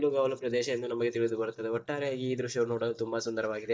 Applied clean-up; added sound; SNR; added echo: neural mask model DeepFilterNet 3.